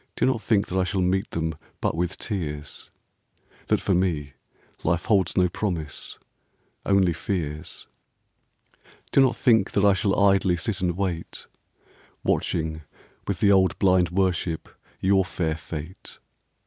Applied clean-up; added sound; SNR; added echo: none; none; none; none.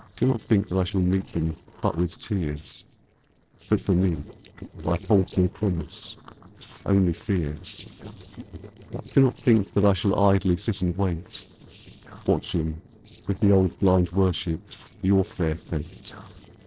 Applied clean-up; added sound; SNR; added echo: neural separator model SepFormer DNS4.